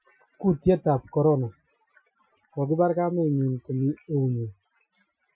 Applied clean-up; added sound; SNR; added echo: classical method Wiener filter.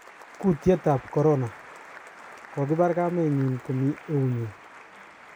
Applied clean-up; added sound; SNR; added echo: none; Applause; 19 dB; none.